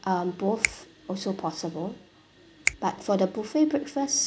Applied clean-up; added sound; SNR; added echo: none; Finger snapping; 8 dB; none.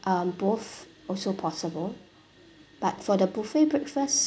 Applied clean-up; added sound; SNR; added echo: none; none; none; none.